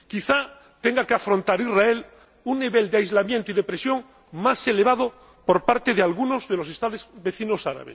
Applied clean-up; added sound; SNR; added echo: none; none; none; none.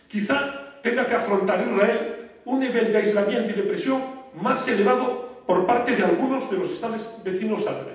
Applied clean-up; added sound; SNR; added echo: none; none; none; reverberation time 0.8 s.